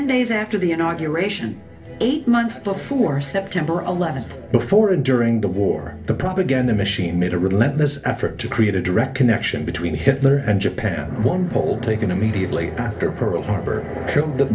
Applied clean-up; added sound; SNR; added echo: none; none; none; reverberation time 0.3 s.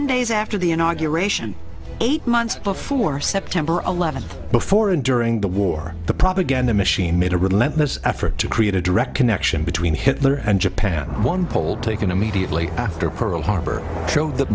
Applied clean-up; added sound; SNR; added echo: none; none; none; none.